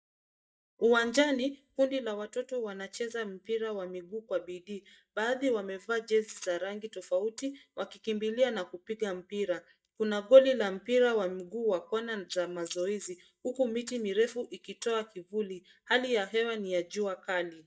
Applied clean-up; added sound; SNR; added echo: neural mask model DeepFilterNet 3.